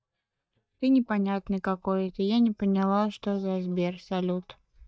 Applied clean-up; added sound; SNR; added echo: neural mask model DeepFilterNet 3.